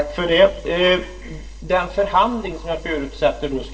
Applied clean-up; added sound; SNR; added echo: neural separator model SepFormer DNS4.